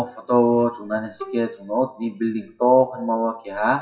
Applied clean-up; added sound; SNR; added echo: classical method WPE with log-MMSE.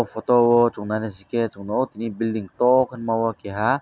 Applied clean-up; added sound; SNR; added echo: none; none; none; none.